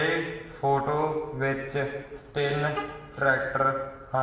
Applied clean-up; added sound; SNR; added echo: none; Vehicle horn, car horn, honking; 18 dB; reverberation time 1.0 s.